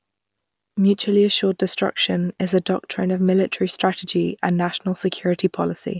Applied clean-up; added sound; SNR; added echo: none; none; none; none.